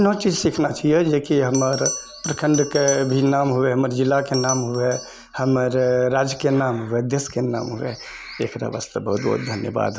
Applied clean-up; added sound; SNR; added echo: none; Bell; 15 dB; none.